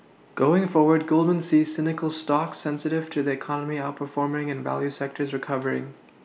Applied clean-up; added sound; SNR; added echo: none; none; none; none.